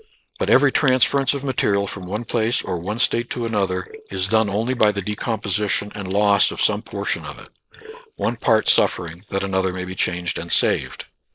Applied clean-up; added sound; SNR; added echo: neural mask model Resemble Enhance denoiser.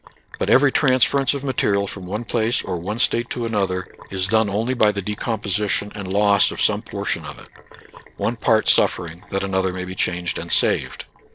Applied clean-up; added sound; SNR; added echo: neural separator model SepFormer DNS4.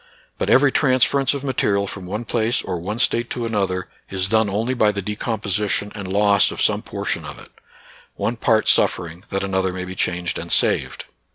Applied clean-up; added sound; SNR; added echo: none; none; none; none.